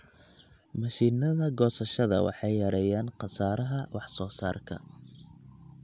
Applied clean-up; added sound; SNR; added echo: none; none; none; none.